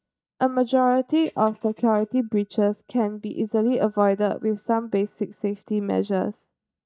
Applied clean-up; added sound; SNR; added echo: neural mask model DeepFilterNet 3.